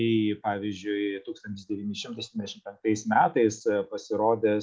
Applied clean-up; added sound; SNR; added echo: none; none; none; none.